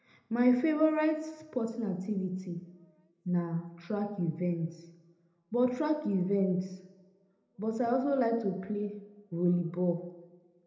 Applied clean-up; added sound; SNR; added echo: none; none; none; reverberation time 0.7 s.